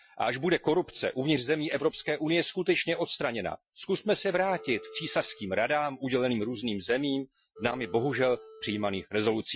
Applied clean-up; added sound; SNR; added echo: classical method Wiener filter.